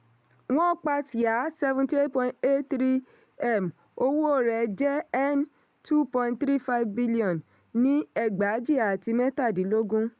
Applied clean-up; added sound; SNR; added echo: none; none; none; none.